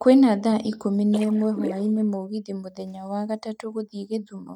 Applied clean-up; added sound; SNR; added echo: neural mask model DeepFilterNet 3.